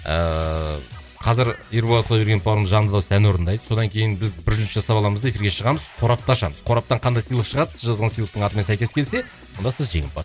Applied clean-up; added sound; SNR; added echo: none; none; none; none.